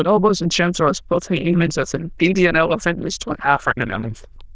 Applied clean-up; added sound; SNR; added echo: neural diffusion model UNIVERSE++.